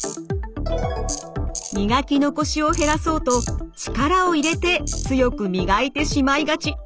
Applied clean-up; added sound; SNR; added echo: none; Tools; 16 dB; none.